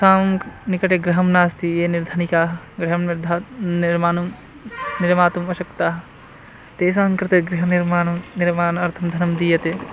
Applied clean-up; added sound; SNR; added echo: none; none; none; none.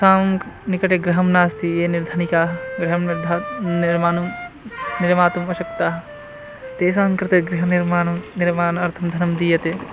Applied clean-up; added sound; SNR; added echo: none; Wind instrument, woodwind instrument; 14 dB; none.